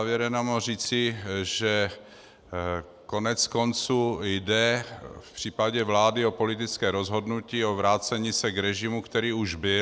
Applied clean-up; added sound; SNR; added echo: none; none; none; none.